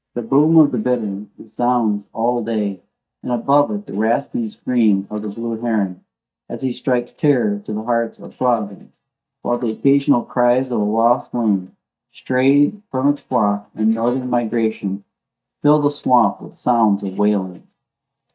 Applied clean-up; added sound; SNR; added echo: neural mask model DeepFilterNet 3.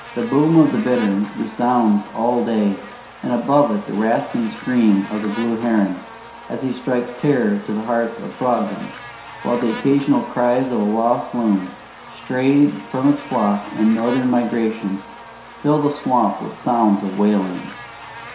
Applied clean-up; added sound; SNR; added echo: none; Buzz; 17 dB; reverberation time 0.7 s.